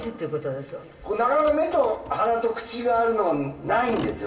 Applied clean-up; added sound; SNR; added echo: none; Motor vehicle (road); 19 dB; reverberation time 2.9 s.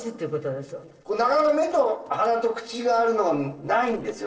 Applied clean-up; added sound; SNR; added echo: neural separator model SepFormer DNS4.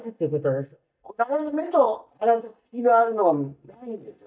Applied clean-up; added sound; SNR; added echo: neural mask model DeepFilterNet 3.